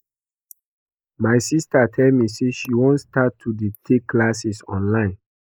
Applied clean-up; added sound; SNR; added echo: neural mask model Resemble Enhance denoiser.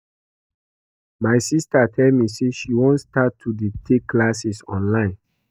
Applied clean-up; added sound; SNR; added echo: neural mask model DeepFilterNet 3.